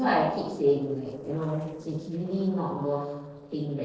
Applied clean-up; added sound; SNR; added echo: neural separator model SepFormer DNS4.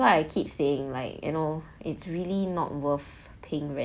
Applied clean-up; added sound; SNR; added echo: none; none; none; none.